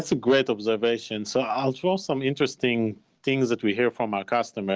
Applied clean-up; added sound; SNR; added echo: none; none; none; none.